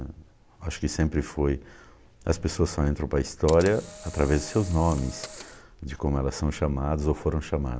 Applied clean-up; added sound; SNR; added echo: none; Camera; 18 dB; none.